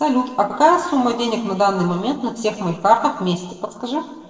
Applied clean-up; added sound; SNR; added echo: neural separator model SepFormer DNS4.